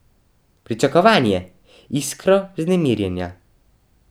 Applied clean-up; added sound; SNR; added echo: none; none; none; none.